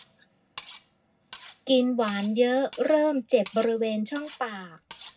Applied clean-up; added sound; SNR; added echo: none; Cutlery, silverware; 16 dB; reverberation time 0.3 s.